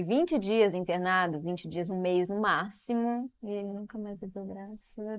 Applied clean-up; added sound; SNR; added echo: neural mask model Resemble Enhance denoiser.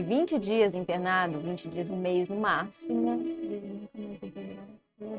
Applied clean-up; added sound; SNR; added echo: neural mask model RNNoise.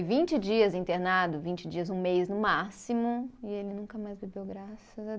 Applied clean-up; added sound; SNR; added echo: none; none; none; none.